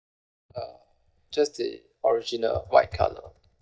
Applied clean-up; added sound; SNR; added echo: neural mask model DeepFilterNet 3.